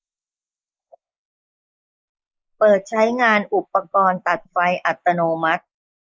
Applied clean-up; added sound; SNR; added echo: neural mask model Resemble Enhance denoiser.